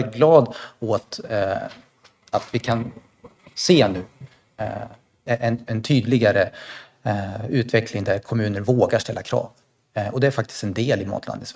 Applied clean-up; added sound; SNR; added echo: neural mask model RNNoise.